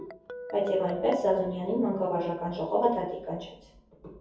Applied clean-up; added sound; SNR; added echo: none; Guitar; 16 dB; reverberation time 0.6 s.